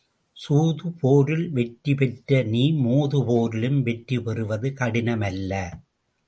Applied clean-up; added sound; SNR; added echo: none; none; none; none.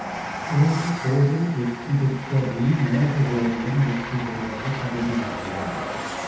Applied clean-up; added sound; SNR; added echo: none; Train; 8 dB; reverberation time 0.9 s.